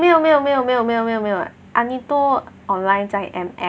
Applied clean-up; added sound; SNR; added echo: none; none; none; none.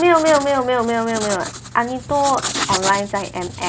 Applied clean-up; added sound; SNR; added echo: none; Writing; 9 dB; none.